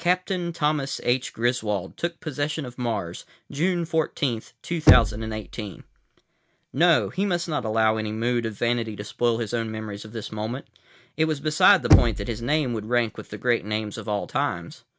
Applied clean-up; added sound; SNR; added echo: none; Knock; -1 dB; none.